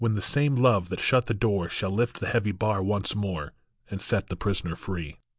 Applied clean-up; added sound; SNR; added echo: none; none; none; none.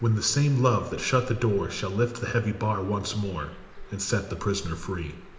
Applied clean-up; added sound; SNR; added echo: none; Bird; 18 dB; reverberation time 0.8 s.